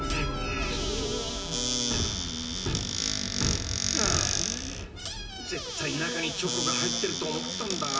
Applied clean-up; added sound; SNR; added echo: none; Squeak / Cupboard open or close; -1 dB; reverberation time 1.0 s.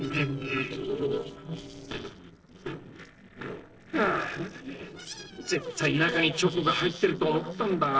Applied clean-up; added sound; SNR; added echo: neural separator model SepFormer DNS4.